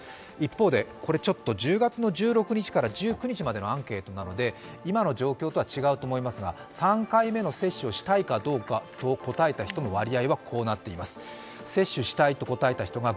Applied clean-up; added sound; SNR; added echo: none; none; none; none.